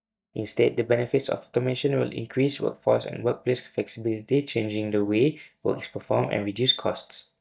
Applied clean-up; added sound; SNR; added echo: neural mask model DeepFilterNet 3.